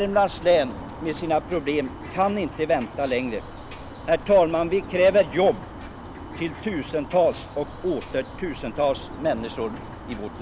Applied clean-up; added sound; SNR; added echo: none; Bird; 13 dB; none.